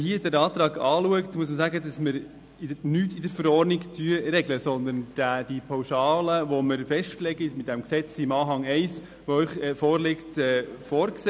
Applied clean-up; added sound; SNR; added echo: none; none; none; none.